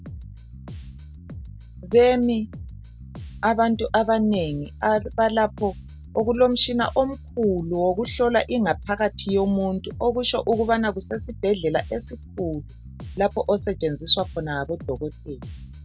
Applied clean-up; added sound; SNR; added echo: none; Bass guitar; 15 dB; none.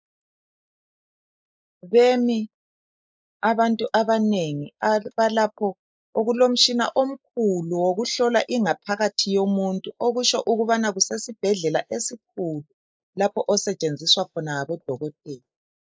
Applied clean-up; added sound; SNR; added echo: neural mask model Resemble Enhance denoiser.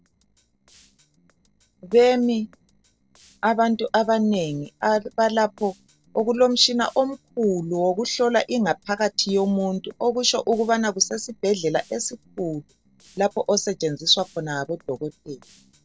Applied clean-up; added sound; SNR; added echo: neural separator model SepFormer DNS4.